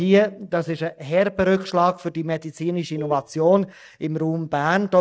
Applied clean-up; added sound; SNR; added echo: neural mask model DeepFilterNet 3.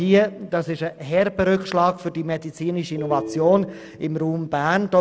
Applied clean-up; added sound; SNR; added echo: none; Telephone; 13 dB; none.